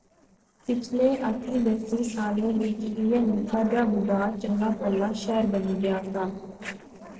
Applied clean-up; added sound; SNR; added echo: neural separator model SepFormer DNS4.